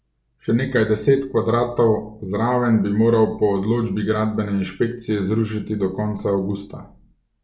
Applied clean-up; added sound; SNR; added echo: none; none; none; none.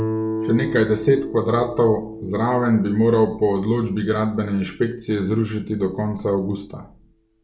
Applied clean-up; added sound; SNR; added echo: none; Guitar; 11 dB; none.